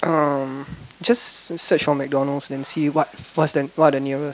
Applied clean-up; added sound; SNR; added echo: none; none; none; none.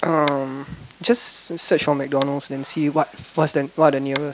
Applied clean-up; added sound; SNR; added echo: none; Tap; 18 dB; none.